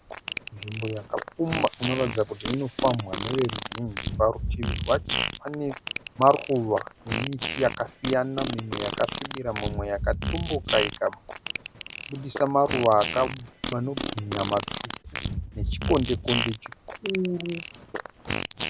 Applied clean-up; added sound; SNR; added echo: none; Fart; 5 dB; none.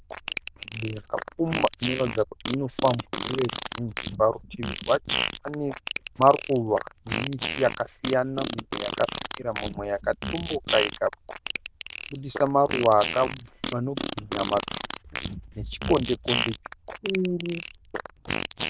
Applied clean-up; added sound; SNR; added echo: neural diffusion model UNIVERSE++.